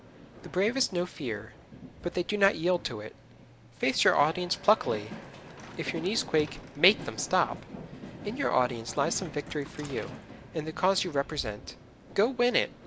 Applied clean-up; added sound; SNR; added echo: none; Train; 15 dB; none.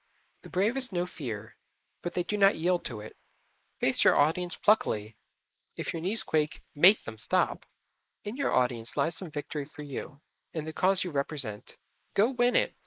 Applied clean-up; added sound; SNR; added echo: neural mask model Resemble Enhance denoiser.